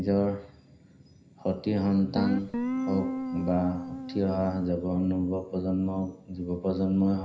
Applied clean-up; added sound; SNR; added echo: none; Guitar; 4 dB; reverberation time 0.5 s.